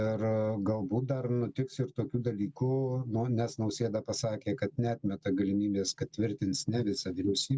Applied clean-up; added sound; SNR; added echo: none; none; none; none.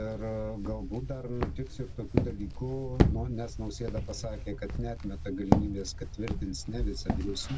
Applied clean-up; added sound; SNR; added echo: none; Walk, footsteps; -4 dB; none.